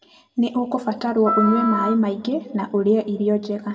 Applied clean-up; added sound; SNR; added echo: none; Wind instrument, woodwind instrument; 6 dB; reverberation time 1.1 s.